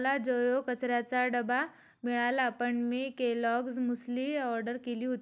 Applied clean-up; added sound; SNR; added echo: none; none; none; none.